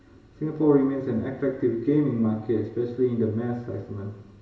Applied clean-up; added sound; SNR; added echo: none; none; none; reverberation time 1.0 s.